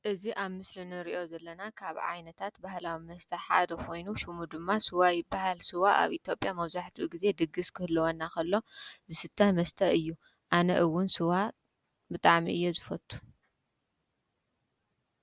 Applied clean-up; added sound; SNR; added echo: none; none; none; none.